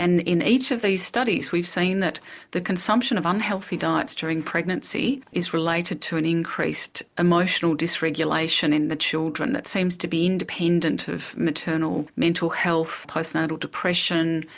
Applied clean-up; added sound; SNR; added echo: none; none; none; none.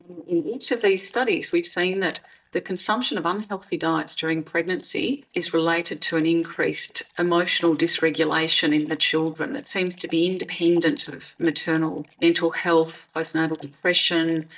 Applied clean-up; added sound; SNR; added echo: neural mask model DeepFilterNet 3.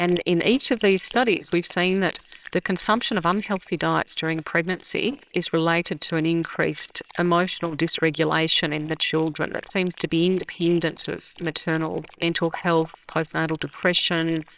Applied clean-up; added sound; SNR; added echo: neural separator model SepFormer WHAMR!.